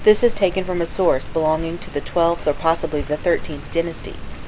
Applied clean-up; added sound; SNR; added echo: none; Rain; 7 dB; none.